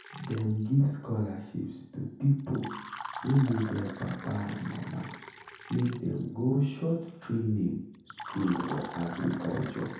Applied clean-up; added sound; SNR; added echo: none; Fill (with liquid); 15 dB; reverberation time 0.7 s.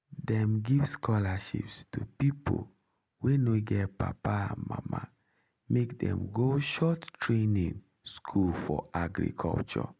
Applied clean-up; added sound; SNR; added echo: none; none; none; none.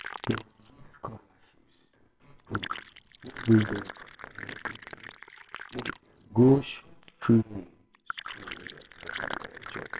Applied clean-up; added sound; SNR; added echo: neural separator model SepFormer WHAMR!.